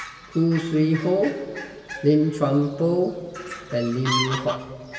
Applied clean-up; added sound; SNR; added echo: none; Fowl; 11 dB; reverberation time 1.8 s.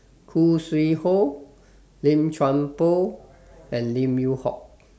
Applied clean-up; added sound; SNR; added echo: none; none; none; none.